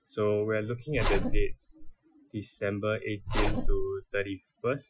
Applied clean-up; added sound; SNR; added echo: classical method Wiener filter.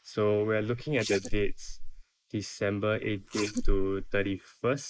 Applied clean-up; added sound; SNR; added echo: neural mask model Resemble Enhance denoiser.